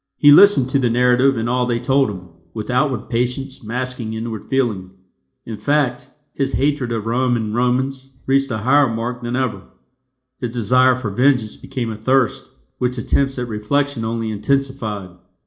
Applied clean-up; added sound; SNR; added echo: neural separator model SepFormer DNS4.